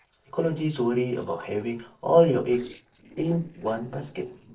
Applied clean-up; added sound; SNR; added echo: neural separator model SepFormer DNS4.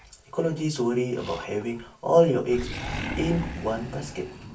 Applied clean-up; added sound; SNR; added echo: none; Animal; 10 dB; reverberation time 0.3 s.